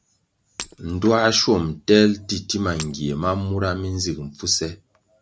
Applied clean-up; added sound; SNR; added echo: none; Shatter; 20 dB; none.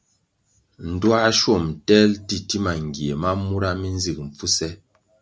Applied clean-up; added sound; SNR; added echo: none; none; none; none.